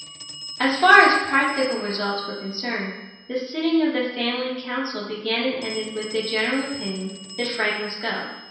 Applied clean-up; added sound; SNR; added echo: none; Telephone; 16 dB; reverberation time 0.9 s.